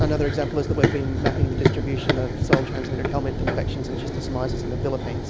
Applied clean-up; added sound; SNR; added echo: none; Run; -4 dB; none.